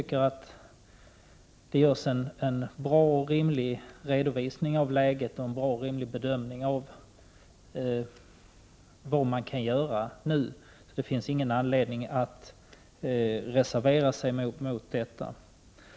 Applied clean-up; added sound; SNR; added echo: none; none; none; none.